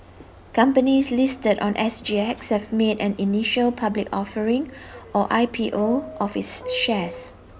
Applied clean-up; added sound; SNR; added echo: none; Subway, metro, underground; 16 dB; none.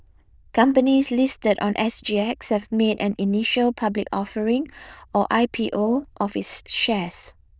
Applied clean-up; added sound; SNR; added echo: neural diffusion model UNIVERSE++.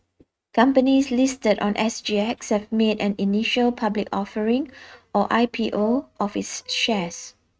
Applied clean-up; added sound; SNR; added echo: neural mask model RNNoise.